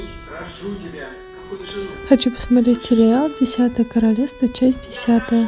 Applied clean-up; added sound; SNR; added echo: none; Bowed string instrument; 19 dB; none.